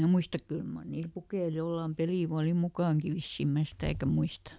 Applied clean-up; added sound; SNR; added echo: none; none; none; none.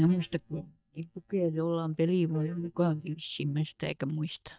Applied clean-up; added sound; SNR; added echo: neural mask model DeepFilterNet 3.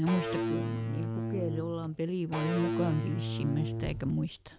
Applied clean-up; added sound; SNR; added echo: none; Electric guitar / Bass guitar; 1 dB; none.